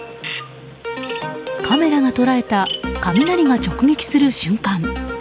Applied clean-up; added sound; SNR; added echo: none; Bird vocalization, bird call, bird song; 16 dB; none.